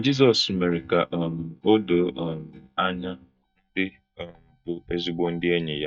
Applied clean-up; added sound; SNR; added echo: neural mask model DeepFilterNet 3.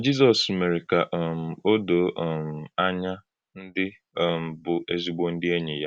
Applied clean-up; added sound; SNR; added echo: none; none; none; none.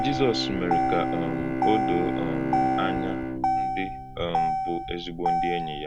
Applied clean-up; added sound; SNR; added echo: none; Motor vehicle (road) + Bowed string instrument; -4 dB; none.